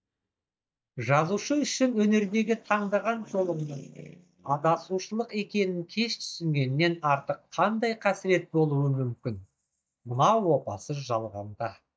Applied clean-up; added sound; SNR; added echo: neural mask model DeepFilterNet 3.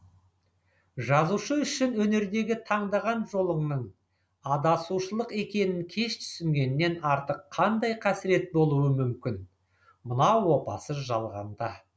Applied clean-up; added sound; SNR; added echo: none; none; none; none.